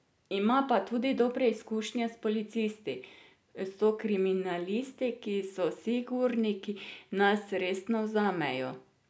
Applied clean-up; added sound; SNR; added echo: none; none; none; none.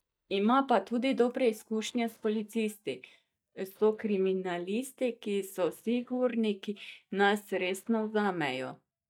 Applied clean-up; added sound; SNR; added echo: neural mask model DeepFilterNet 3.